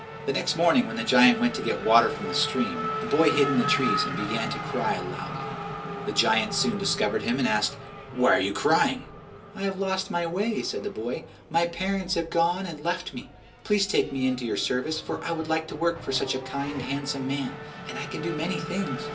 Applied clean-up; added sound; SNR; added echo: none; Race car, auto racing / Accelerating, revving, vroom; 9 dB; reverberation time 0.3 s.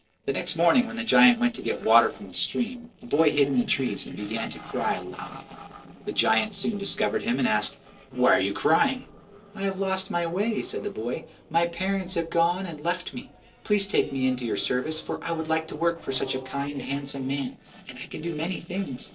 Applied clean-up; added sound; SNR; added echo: neural separator model SepFormer DNS4.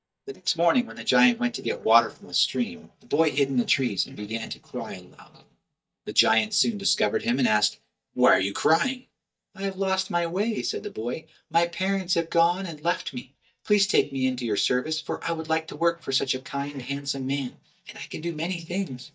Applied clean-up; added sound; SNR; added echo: neural mask model DeepFilterNet 3.